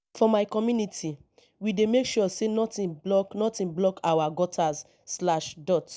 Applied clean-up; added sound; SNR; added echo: none; none; none; none.